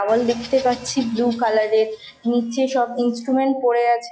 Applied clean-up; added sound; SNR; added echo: classical method log-MMSE.